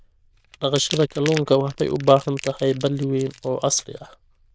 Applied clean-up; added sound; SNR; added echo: neural diffusion model UNIVERSE++.